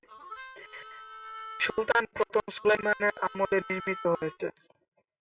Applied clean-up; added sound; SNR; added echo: classical method log-MMSE.